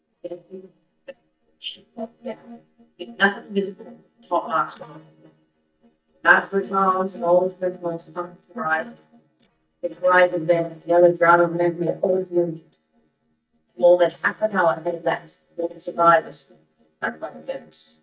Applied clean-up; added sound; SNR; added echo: neural mask model DeepFilterNet 3.